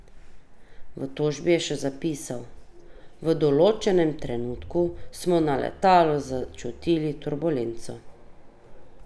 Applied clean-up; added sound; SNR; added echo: none; Walk, footsteps; 13 dB; none.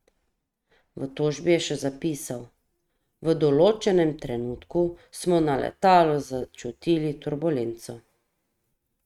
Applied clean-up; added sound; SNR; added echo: neural mask model RNNoise.